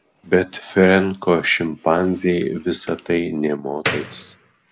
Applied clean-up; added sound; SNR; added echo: none; Slam; 15 dB; none.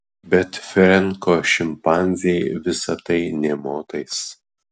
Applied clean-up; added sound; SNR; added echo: none; none; none; none.